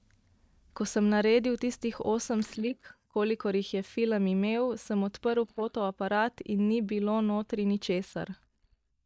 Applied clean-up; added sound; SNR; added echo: neural mask model DeepFilterNet 3.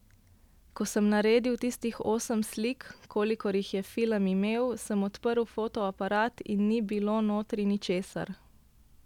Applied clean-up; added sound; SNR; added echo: none; none; none; none.